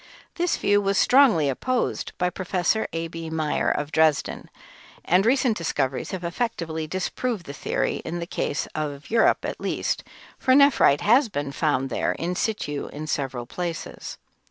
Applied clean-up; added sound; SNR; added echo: none; none; none; none.